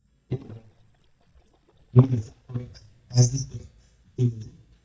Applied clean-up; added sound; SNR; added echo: neural mask model DeepFilterNet 3.